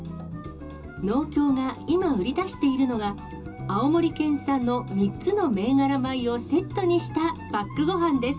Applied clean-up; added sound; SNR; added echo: none; none; none; reverberation time 0.2 s.